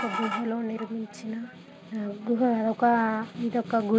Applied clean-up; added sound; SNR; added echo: none; Snare drum; 18 dB; none.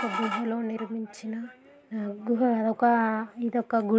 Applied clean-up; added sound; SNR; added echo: none; none; none; none.